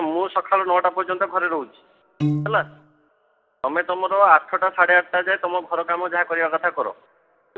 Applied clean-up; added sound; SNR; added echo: none; Piano; 4 dB; reverberation time 0.4 s.